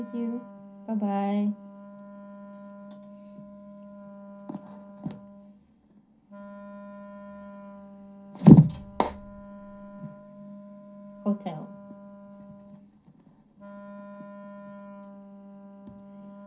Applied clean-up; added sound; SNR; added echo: none; Wind instrument, woodwind instrument; 16 dB; reverberation time 0.3 s.